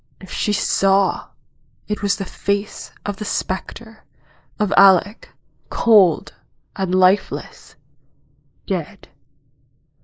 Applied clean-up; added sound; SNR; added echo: neural mask model Resemble Enhance denoiser.